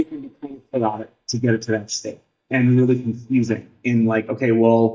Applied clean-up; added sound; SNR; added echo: neural mask model DeepFilterNet 3.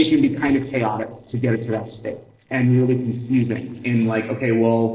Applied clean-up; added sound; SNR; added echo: neural separator model SepFormer DNS4.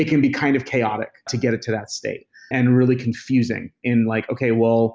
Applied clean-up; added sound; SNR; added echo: none; none; none; none.